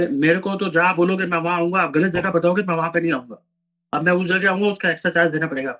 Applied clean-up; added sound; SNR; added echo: neural mask model DeepFilterNet 3.